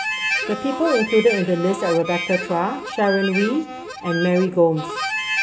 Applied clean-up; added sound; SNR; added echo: none; Harmonica; 6 dB; none.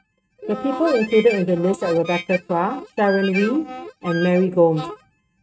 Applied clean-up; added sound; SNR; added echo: neural mask model RNNoise.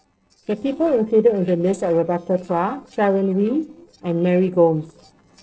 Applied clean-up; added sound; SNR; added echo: neural separator model SepFormer DNS4.